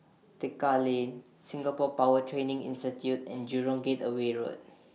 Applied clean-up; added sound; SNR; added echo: none; none; none; none.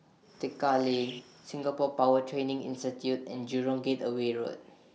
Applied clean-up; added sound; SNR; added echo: none; Bird; 18 dB; none.